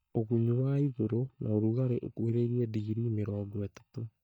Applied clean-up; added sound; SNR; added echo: neural mask model DeepFilterNet 3.